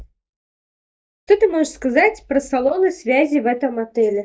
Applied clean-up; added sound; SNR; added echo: neural mask model DeepFilterNet 3.